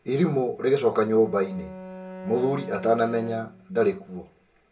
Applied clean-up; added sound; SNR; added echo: none; Bowed string instrument; 16 dB; reverberation time 0.2 s.